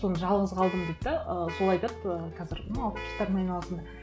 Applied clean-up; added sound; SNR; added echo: none; Vehicle horn, car horn, honking; 13 dB; none.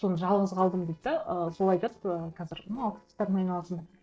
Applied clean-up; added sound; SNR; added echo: neural separator model SepFormer DNS4.